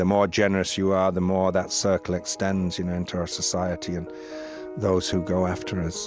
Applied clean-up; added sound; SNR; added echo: none; none; none; none.